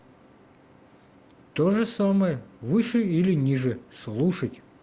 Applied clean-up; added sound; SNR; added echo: none; none; none; none.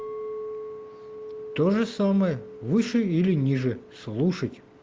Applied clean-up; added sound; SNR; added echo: none; Chink, clink; 14 dB; none.